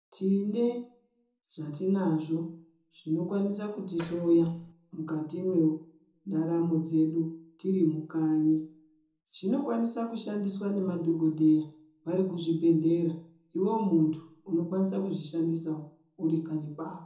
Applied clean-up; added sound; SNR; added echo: none; Door; 19 dB; reverberation time 0.5 s.